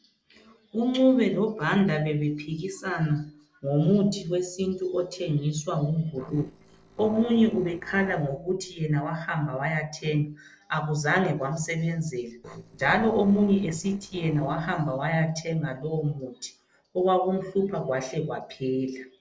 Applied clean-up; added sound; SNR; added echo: neural separator model SepFormer DNS4.